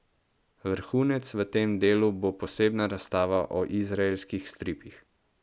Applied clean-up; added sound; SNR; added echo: none; none; none; none.